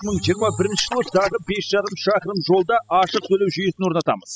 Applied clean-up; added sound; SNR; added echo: classical method spectral subtraction.